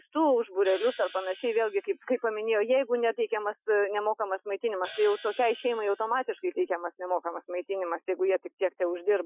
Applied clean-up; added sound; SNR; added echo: classical method Wiener filter.